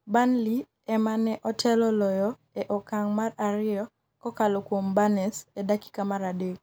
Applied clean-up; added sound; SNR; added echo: none; none; none; none.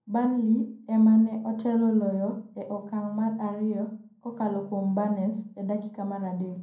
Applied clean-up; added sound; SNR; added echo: none; none; none; reverberation time 0.6 s.